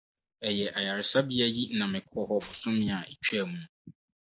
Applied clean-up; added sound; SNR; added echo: neural mask model DeepFilterNet 3.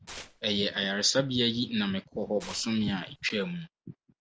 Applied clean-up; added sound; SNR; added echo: none; Tearing; 19 dB; none.